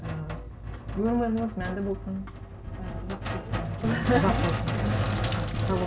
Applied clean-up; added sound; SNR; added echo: none; Sink (filling or washing); 0 dB; reverberation time 0.1 s.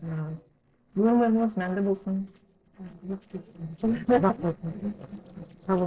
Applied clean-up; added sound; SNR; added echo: neural separator model SepFormer DNS4.